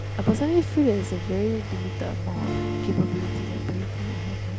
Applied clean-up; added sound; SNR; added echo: none; Engine + Acoustic guitar / Strum; 2 dB; none.